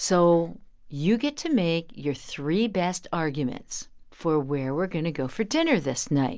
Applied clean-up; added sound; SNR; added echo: none; none; none; none.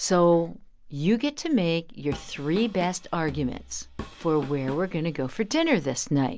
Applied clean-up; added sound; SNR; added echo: none; Drum kit; 16 dB; none.